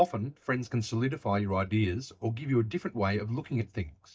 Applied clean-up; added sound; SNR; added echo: neural mask model DeepFilterNet 3.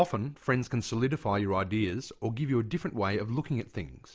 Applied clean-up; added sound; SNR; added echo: none; none; none; none.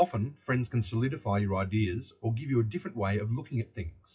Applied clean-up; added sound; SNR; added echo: classical method WPE with log-MMSE.